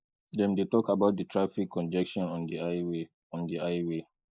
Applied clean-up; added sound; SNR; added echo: neural mask model Resemble Enhance denoiser.